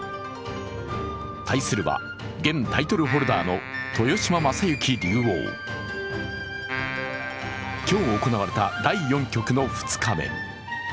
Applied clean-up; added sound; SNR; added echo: none; Keyboard (musical); 11 dB; none.